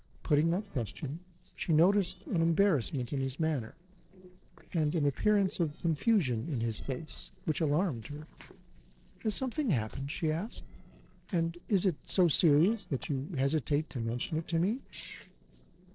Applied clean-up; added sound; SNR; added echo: neural separator model SepFormer DNS4.